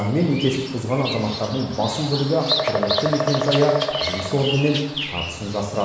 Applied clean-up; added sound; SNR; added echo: none; Bird vocalization, bird call, bird song; 4 dB; reverberation time 1.2 s.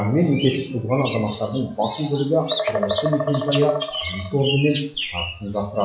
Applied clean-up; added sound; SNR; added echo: classical method WPE with log-MMSE.